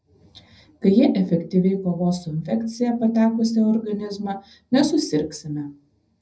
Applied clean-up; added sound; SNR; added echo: none; none; none; reverberation time 0.4 s.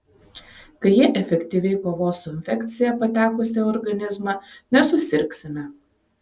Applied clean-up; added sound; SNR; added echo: none; none; none; none.